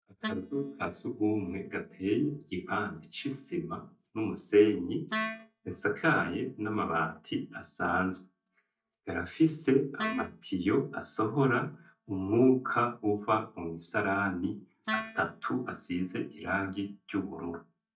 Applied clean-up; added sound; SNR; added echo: neural mask model DeepFilterNet 3.